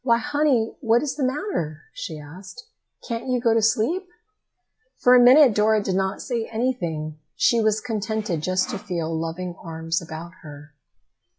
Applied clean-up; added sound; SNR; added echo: classical method log-MMSE.